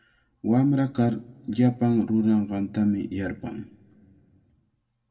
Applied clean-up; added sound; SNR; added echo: none; none; none; reverberation time 1.7 s.